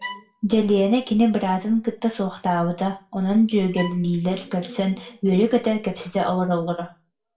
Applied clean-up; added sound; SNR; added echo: none; Bowed string instrument; 16 dB; reverberation time 0.3 s.